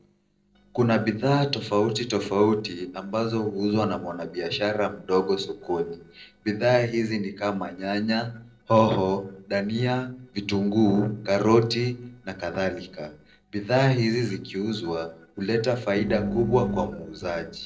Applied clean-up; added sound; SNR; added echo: neural separator model SepFormer DNS4.